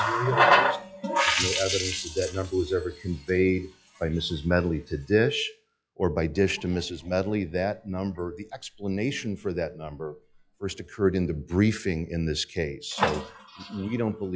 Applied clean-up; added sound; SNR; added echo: classical method log-MMSE.